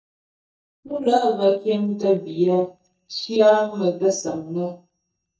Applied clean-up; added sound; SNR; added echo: neural mask model DeepFilterNet 3.